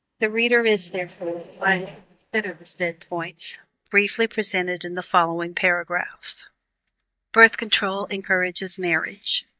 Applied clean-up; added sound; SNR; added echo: neural mask model DeepFilterNet 3.